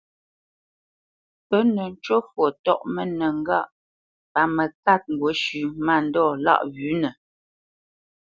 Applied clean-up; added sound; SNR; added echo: none; none; none; none.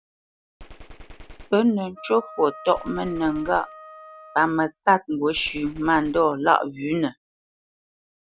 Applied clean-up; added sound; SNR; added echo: none; Gunshot, gunfire + Wind instrument, woodwind instrument; 18 dB; none.